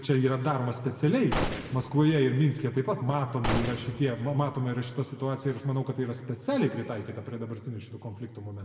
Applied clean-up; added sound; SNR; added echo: none; Gunshot, gunfire; 6 dB; reverberation time 1.7 s.